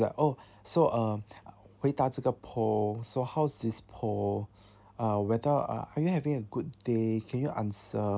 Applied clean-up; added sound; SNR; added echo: none; none; none; none.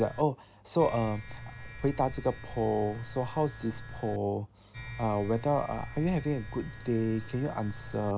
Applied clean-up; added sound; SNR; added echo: none; Domestic sounds, home sounds; 12 dB; none.